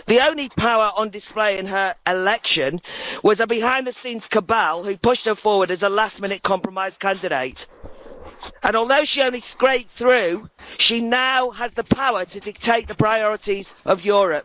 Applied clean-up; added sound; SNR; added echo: neural mask model Resemble Enhance denoiser.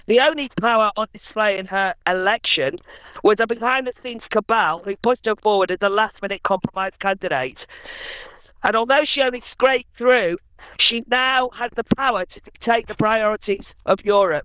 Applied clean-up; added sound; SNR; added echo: neural diffusion model UNIVERSE++.